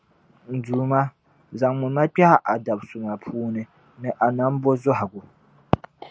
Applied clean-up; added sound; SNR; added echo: none; none; none; none.